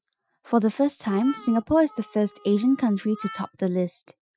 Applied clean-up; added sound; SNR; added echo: classical method Wiener filter.